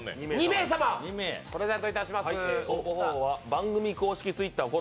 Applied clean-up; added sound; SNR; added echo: none; none; none; none.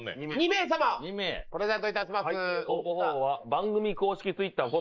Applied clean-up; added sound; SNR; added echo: neural mask model Resemble Enhance denoiser.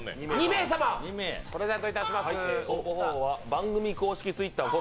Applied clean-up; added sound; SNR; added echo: none; Fowl; 10 dB; none.